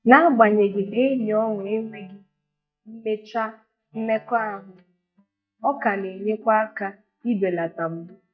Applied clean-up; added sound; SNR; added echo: neural mask model DeepFilterNet 3.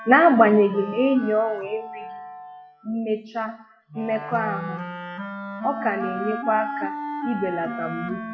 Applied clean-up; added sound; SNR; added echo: classical method WPE with log-MMSE.